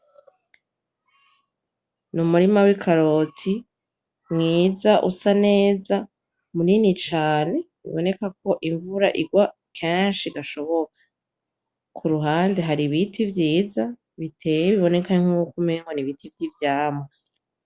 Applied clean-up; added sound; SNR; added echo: none; none; none; none.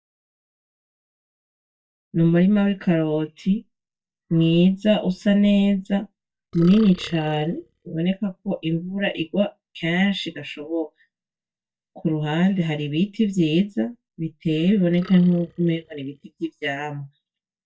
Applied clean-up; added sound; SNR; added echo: neural mask model DeepFilterNet 3.